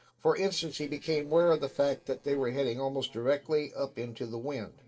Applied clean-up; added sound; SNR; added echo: neural separator model SepFormer DNS4.